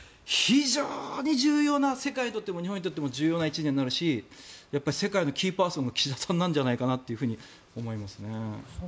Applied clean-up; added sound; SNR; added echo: none; none; none; none.